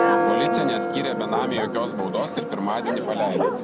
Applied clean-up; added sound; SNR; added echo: none; Church bell; -3 dB; none.